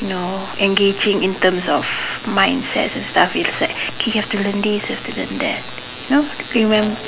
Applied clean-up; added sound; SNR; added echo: none; none; none; none.